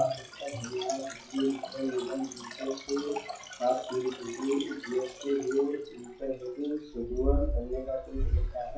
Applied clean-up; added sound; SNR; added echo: classical method WPE with log-MMSE.